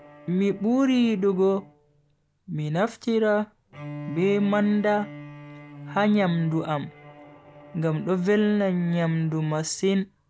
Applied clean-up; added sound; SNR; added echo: none; Bowed string instrument; 19 dB; none.